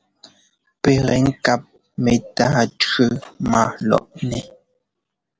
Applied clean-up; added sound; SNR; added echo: none; none; none; none.